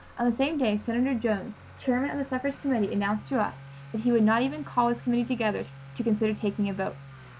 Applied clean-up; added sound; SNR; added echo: none; Accelerating, revving, vroom / Motor vehicle (road); 18 dB; none.